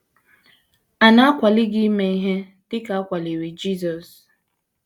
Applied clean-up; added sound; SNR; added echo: none; none; none; none.